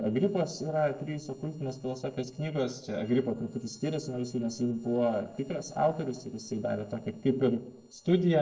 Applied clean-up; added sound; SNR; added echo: neural separator model SepFormer DNS4.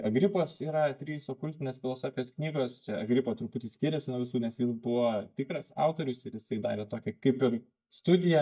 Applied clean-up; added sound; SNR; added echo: neural mask model DeepFilterNet 3.